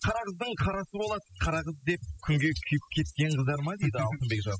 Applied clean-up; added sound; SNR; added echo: classical method spectral subtraction.